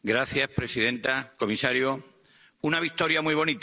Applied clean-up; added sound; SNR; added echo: none; none; none; none.